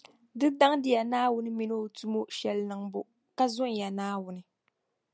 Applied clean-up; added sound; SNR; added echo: none; none; none; none.